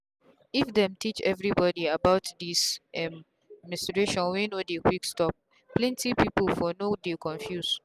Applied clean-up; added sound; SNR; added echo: none; none; none; none.